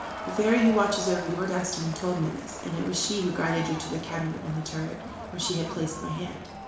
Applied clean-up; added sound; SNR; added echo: none; Crowd; 9 dB; reverberation time 0.7 s.